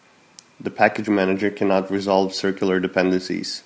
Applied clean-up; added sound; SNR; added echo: none; none; none; none.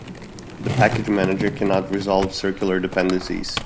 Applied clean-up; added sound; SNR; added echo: none; Skateboard; 7 dB; none.